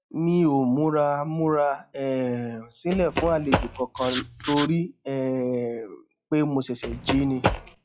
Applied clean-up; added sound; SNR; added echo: classical method log-MMSE.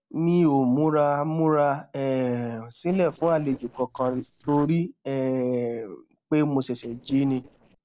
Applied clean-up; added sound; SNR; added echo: neural separator model SepFormer DNS4.